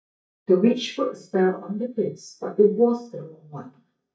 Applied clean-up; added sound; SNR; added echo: neural mask model DeepFilterNet 3.